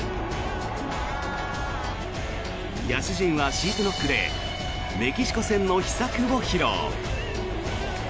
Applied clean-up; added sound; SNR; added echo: none; none; none; none.